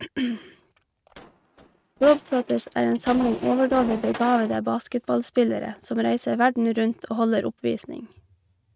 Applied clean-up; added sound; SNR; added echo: neural mask model RNNoise.